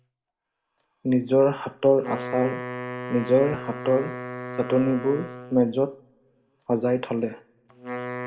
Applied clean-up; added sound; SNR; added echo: none; Wind instrument, woodwind instrument; 11 dB; reverberation time 0.4 s.